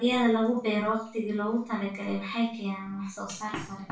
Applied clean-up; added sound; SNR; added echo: none; none; none; reverberation time 0.3 s.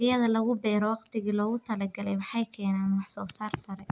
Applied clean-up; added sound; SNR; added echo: none; none; none; none.